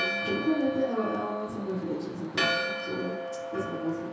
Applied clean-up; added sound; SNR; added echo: none; Church bell; 2 dB; reverberation time 0.6 s.